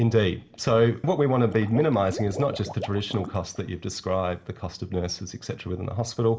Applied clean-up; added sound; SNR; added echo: none; Water / Liquid; 15 dB; reverberation time 0.4 s.